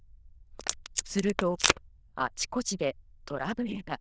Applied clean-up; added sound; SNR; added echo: neural diffusion model UNIVERSE++.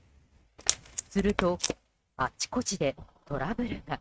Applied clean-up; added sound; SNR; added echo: neural mask model RNNoise.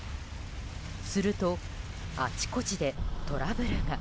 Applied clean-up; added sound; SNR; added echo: none; none; none; none.